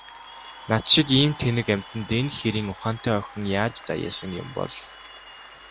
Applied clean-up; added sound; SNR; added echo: none; Applause / Cheering; 18 dB; none.